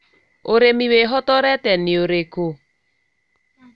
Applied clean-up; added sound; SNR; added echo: none; none; none; none.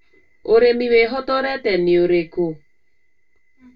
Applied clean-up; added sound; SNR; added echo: none; none; none; reverberation time 0.1 s.